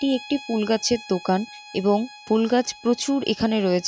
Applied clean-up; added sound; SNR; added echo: none; Bowed string instrument; 20 dB; none.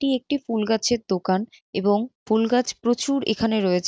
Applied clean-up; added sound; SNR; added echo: none; none; none; none.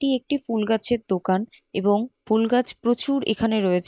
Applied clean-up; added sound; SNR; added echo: neural mask model Resemble Enhance denoiser.